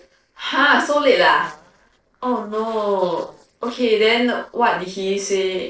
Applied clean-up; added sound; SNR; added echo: neural separator model SepFormer DNS4.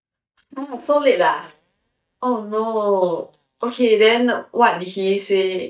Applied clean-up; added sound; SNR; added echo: neural mask model DeepFilterNet 3.